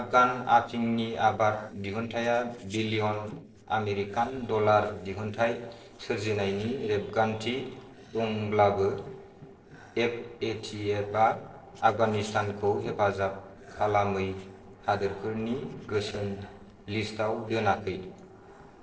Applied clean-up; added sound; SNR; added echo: neural separator model SepFormer DNS4.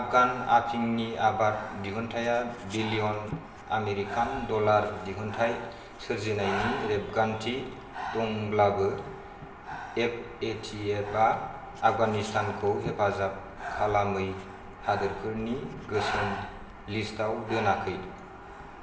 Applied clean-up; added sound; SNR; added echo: none; Breathing; 11 dB; reverberation time 0.8 s.